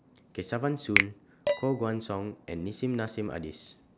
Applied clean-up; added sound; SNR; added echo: none; Finger snapping + Dishes, pots, and pans; 1 dB; none.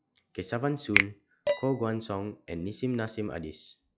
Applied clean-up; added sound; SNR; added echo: classical method log-MMSE.